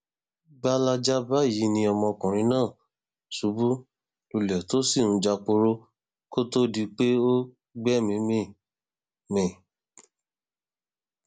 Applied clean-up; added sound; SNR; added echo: none; none; none; none.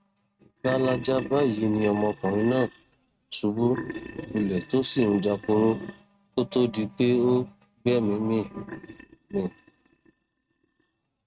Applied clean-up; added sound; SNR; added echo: neural mask model RNNoise.